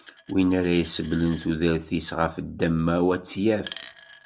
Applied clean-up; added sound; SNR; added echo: none; Coin (dropping); 18 dB; none.